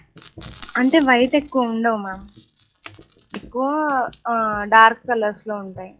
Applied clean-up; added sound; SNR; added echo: classical method log-MMSE.